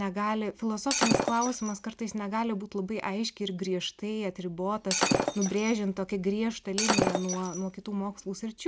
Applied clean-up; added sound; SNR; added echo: none; Shatter; 1 dB; none.